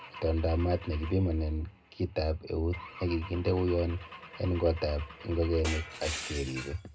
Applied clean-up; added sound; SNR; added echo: none; Glass / Engine / Car; 14 dB; reverberation time 0.2 s.